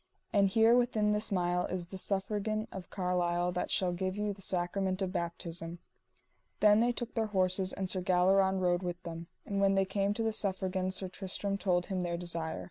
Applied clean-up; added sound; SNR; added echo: none; none; none; none.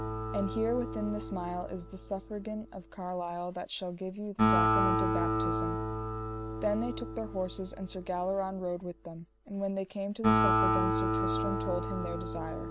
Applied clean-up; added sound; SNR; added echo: none; Acoustic guitar; -3 dB; none.